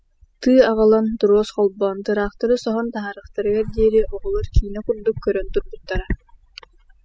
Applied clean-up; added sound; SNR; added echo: classical method spectral subtraction.